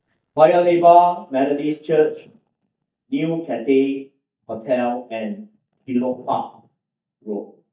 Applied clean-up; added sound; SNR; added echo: neural mask model DeepFilterNet 3.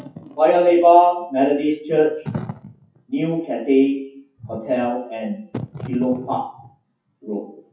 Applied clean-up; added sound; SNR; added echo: classical method WPE with log-MMSE.